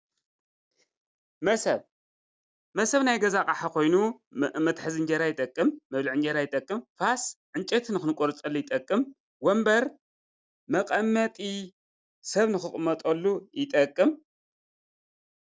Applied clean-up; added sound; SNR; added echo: none; none; none; none.